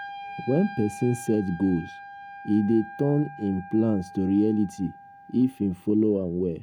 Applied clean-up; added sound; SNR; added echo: none; Wind instrument, woodwind instrument; 17 dB; none.